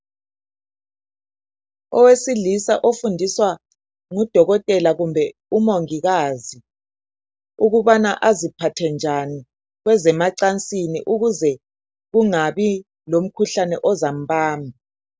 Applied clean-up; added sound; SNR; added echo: none; none; none; none.